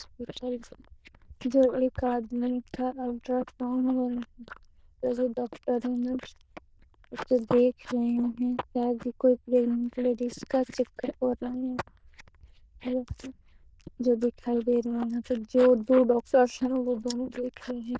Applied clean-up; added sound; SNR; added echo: neural diffusion model UNIVERSE++.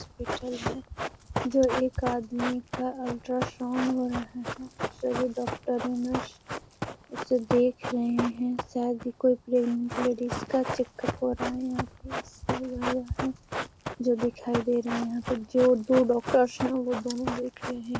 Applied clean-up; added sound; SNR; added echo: none; Run; 7 dB; none.